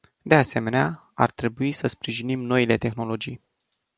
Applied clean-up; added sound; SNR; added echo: none; none; none; none.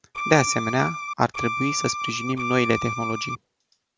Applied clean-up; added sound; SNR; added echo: none; Bowed string instrument; 4 dB; none.